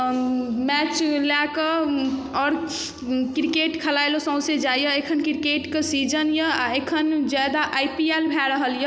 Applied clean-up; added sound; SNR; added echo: none; none; none; none.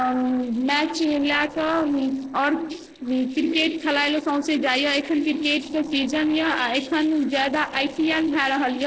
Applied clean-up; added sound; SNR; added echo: neural separator model SepFormer DNS4.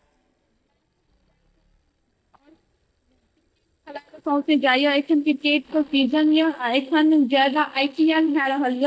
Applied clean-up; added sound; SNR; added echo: neural mask model DeepFilterNet 3.